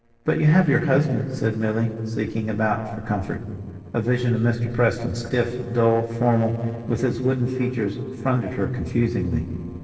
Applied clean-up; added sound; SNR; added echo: neural separator model SepFormer DNS4.